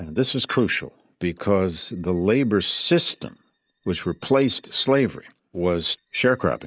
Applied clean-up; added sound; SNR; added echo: neural mask model DeepFilterNet 3.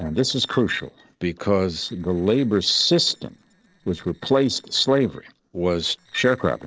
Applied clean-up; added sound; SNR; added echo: neural separator model SepFormer DNS4.